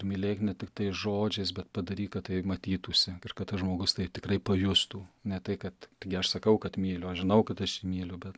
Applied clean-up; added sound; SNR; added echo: none; none; none; none.